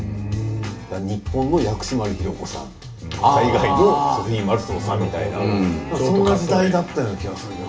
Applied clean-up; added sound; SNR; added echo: none; none; none; reverberation time 0.2 s.